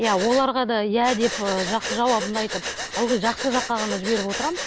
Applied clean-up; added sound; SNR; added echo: none; Breathing; 7 dB; none.